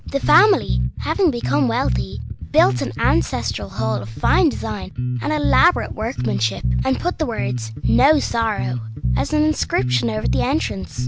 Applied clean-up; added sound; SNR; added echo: none; Bass guitar; 2 dB; none.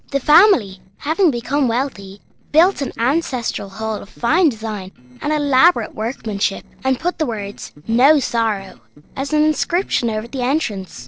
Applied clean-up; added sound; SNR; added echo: neural separator model SepFormer DNS4.